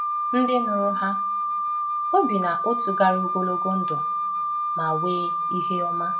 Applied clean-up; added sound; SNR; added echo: none; Wind instrument, woodwind instrument; -2 dB; reverberation time 0.4 s.